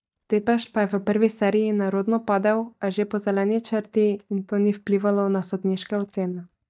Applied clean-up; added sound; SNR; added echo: neural mask model DeepFilterNet 3.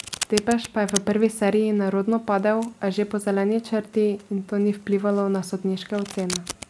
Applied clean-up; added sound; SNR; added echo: none; Domestic sounds, home sounds; 14 dB; none.